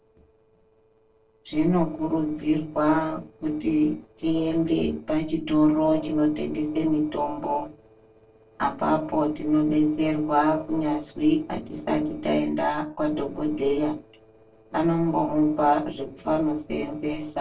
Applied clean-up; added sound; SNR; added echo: neural separator model SepFormer DNS4.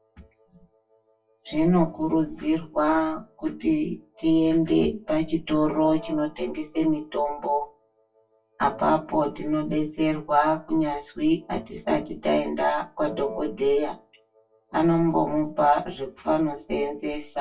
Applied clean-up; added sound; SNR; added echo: classical method WPE with log-MMSE.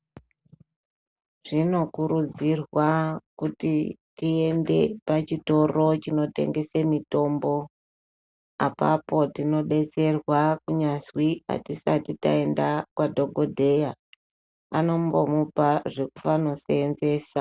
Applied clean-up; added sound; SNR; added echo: none; none; none; none.